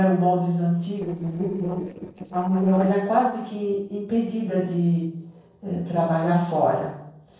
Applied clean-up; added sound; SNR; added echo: neural separator model SepFormer DNS4.